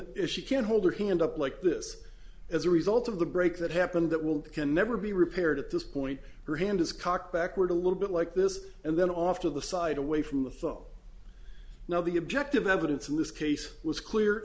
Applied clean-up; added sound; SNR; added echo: none; none; none; none.